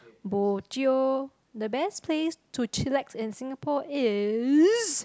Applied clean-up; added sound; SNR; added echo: none; none; none; none.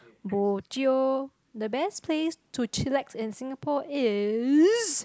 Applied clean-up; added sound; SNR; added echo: neural mask model Resemble Enhance denoiser.